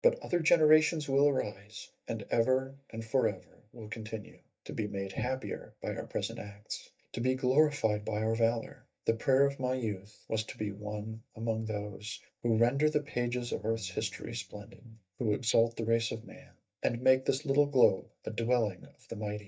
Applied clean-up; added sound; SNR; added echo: neural mask model DeepFilterNet 3.